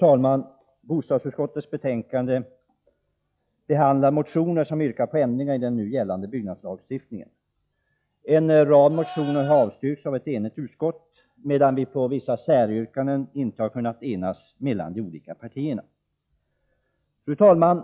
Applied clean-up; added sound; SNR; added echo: classical method log-MMSE.